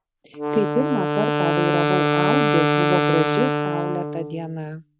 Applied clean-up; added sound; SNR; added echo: none; Wind instrument, woodwind instrument; -4 dB; none.